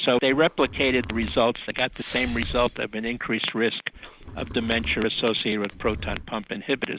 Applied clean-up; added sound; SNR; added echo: none; Respiratory sounds + Livestock, farm animals, working animals; 12 dB; none.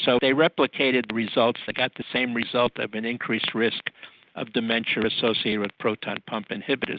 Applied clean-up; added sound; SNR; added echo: none; none; none; none.